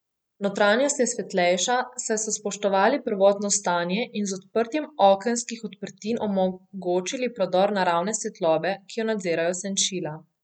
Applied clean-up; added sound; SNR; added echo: none; none; none; none.